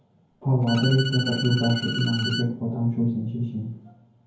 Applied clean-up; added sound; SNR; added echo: none; Bowed string instrument; 8 dB; reverberation time 0.9 s.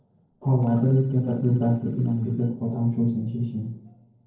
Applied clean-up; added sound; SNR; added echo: neural separator model SepFormer DNS4.